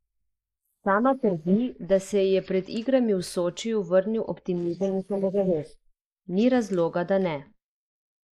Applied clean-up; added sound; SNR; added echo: neural mask model Resemble Enhance denoiser.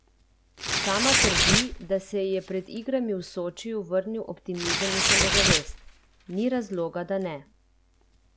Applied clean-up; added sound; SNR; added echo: none; Tearing; -3 dB; none.